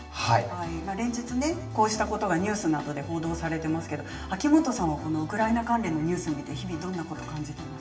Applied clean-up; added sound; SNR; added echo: none; none; none; reverberation time 0.8 s.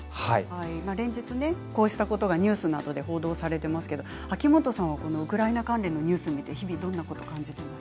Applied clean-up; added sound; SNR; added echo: none; none; none; none.